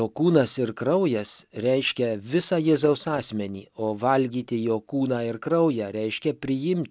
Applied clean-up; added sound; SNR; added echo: none; none; none; none.